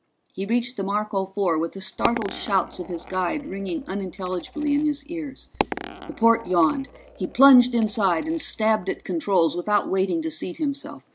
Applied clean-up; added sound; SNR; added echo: none; Coin (dropping); 12 dB; none.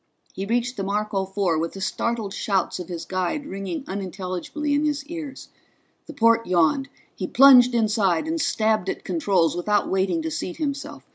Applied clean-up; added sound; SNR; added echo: none; none; none; none.